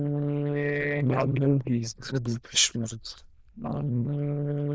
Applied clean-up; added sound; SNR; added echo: neural diffusion model UNIVERSE++.